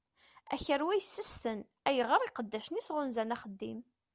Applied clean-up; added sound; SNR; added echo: none; none; none; none.